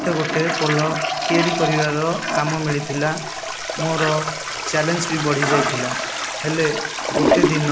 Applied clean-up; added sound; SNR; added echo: none; Toilet flush; 1 dB; none.